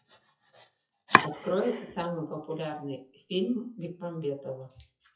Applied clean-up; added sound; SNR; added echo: classical method WPE with log-MMSE.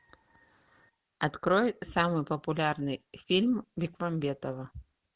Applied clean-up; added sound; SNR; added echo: none; none; none; none.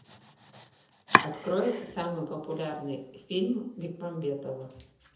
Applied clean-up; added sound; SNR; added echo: none; Domestic sounds, home sounds; 1 dB; reverberation time 0.7 s.